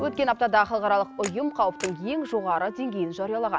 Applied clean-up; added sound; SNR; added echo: none; Wind instrument, woodwind instrument + Camera; 16 dB; none.